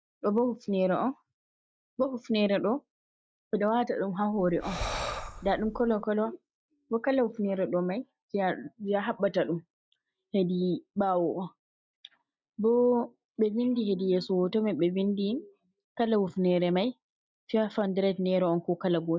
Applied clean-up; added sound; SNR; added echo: neural mask model DeepFilterNet 3.